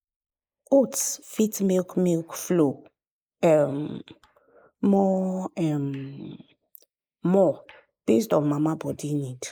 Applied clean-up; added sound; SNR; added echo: neural mask model Resemble Enhance denoiser.